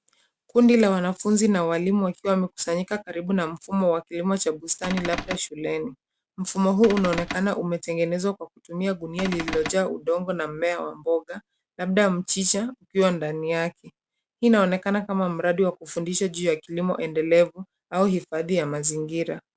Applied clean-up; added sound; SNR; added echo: none; Cupboard open or close / Door; 7 dB; none.